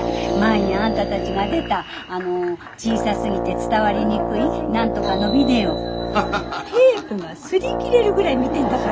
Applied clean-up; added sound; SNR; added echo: none; Brass instrument; 3 dB; none.